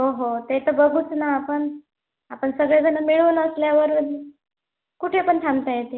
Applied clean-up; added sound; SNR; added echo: none; none; none; none.